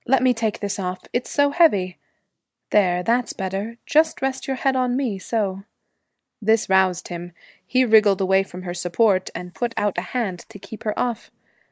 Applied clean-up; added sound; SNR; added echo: neural mask model Resemble Enhance denoiser.